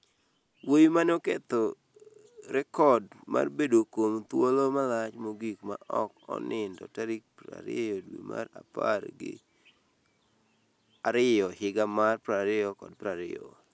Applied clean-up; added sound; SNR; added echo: none; none; none; none.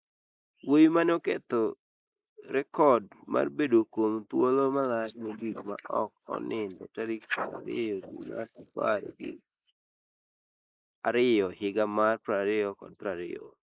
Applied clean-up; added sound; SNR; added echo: neural mask model Resemble Enhance denoiser.